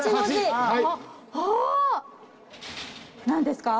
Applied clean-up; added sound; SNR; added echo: none; Tools; 17 dB; reverberation time 1.9 s.